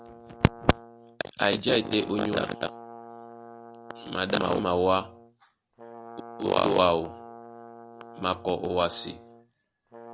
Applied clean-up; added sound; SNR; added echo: none; Brass instrument; 17 dB; none.